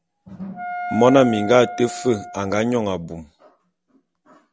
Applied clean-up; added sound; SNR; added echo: none; Wind instrument, woodwind instrument; 10 dB; none.